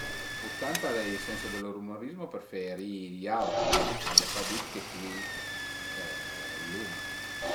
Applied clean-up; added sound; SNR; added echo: none; Engine starting / Car + Engine; -4 dB; none.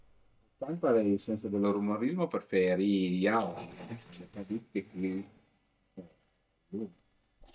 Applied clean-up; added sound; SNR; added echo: neural mask model DeepFilterNet 3.